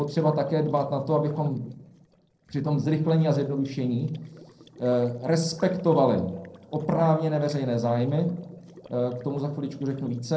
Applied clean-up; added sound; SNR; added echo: neural separator model SepFormer DNS4.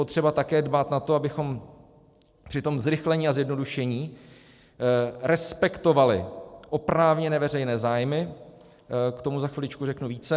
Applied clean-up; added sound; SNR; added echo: none; none; none; none.